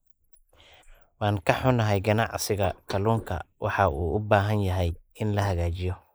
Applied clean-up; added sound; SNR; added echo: neural mask model Resemble Enhance denoiser.